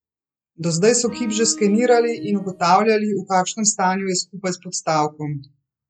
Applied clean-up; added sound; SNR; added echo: classical method log-MMSE.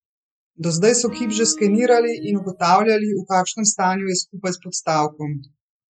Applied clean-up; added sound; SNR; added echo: classical method Wiener filter.